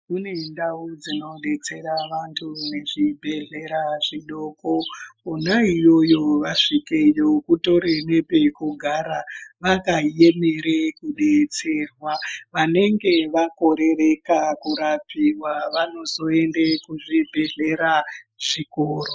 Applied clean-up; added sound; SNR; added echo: neural mask model Resemble Enhance denoiser.